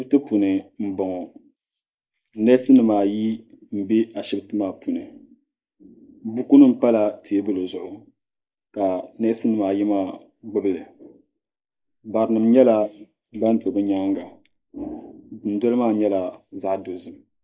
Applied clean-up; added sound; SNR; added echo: neural mask model Resemble Enhance denoiser.